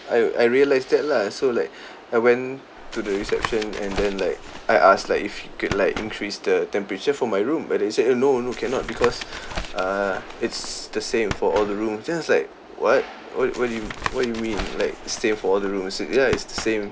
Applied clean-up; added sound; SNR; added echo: none; Tap; 11 dB; none.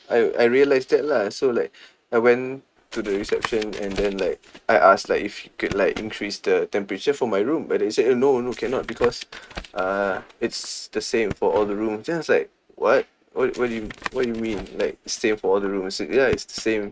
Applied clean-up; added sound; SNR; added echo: neural mask model RNNoise.